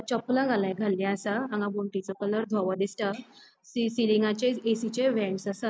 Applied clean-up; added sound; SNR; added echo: none; none; none; none.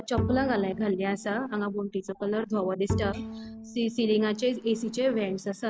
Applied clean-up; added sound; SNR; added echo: none; Bowed string instrument; 8 dB; none.